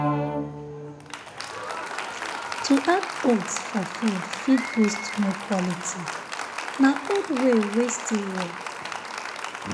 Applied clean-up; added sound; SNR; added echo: none; Applause; 5 dB; none.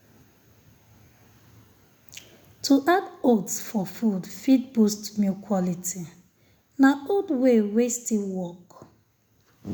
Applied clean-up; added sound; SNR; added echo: none; none; none; none.